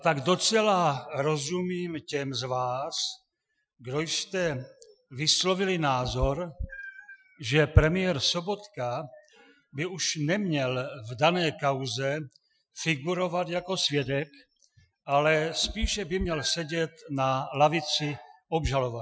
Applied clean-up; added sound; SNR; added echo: classical method Wiener filter.